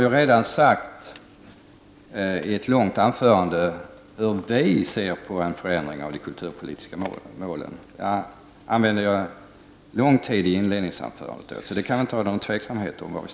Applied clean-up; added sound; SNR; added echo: none; none; none; none.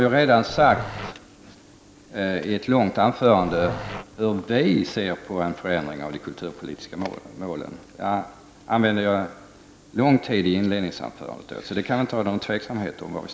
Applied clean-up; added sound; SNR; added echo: none; Growling; 11 dB; none.